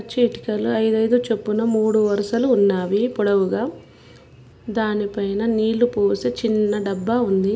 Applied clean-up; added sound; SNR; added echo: none; none; none; none.